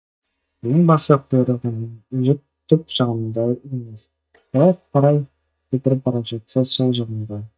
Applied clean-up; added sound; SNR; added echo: neural mask model DeepFilterNet 3.